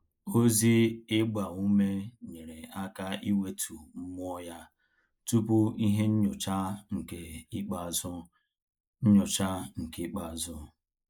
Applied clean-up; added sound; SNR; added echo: neural mask model Resemble Enhance denoiser.